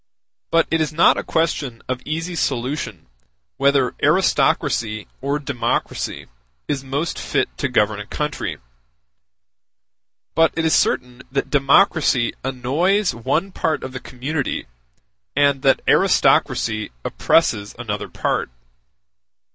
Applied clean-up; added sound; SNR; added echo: none; none; none; none.